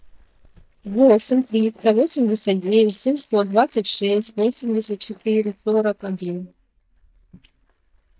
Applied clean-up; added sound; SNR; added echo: neural mask model DeepFilterNet 3.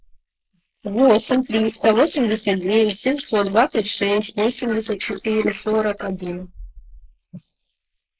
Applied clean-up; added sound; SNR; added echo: neural mask model Resemble Enhance denoiser.